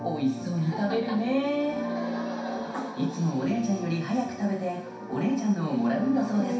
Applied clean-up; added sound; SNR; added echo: none; none; none; reverberation time 0.6 s.